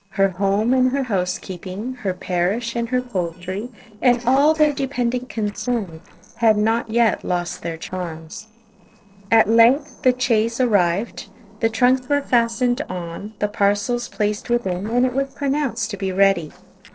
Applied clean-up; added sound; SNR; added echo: neural separator model SepFormer DNS4.